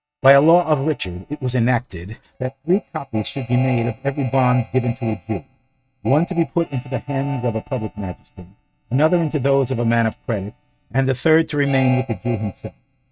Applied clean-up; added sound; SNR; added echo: neural mask model RNNoise.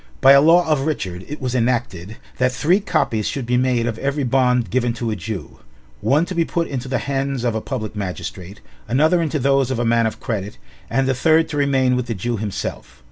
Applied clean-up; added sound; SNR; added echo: none; none; none; none.